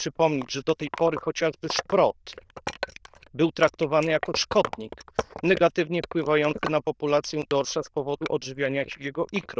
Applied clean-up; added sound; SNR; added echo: neural diffusion model UNIVERSE++.